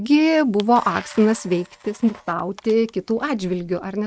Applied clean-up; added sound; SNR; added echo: neural mask model RNNoise.